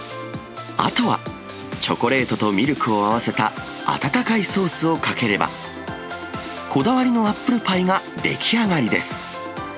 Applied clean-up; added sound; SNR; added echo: none; none; none; none.